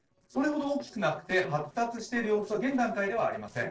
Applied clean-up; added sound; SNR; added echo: neural separator model SepFormer DNS4.